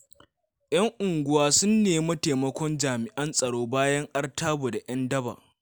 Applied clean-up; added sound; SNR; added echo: none; none; none; none.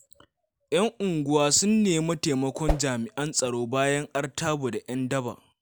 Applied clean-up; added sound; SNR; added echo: none; Whoosh, swoosh, swish; 2 dB; none.